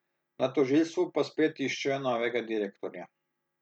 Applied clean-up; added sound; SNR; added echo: none; none; none; none.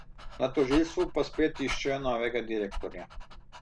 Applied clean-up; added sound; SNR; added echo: none; Dog; 9 dB; none.